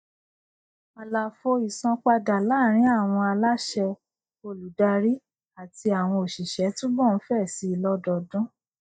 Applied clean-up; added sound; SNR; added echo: neural mask model DeepFilterNet 3.